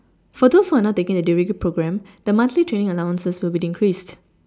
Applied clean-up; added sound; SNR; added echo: none; none; none; none.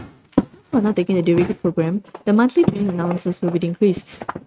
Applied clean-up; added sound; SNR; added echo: neural mask model RNNoise.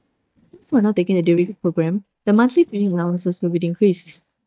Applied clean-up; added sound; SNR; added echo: neural mask model DeepFilterNet 3.